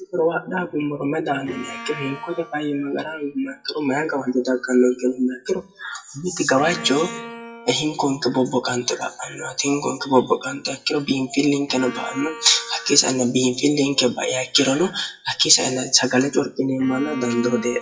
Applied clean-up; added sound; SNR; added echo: classical method WPE with log-MMSE.